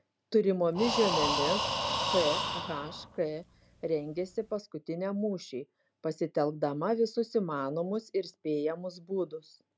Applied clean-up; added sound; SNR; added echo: none; Breathing; 1 dB; none.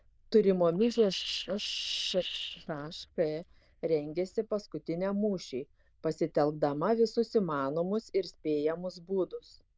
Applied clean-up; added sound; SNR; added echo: neural diffusion model UNIVERSE++.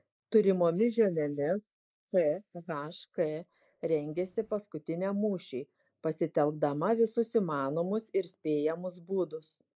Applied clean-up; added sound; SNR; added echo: neural mask model Resemble Enhance denoiser.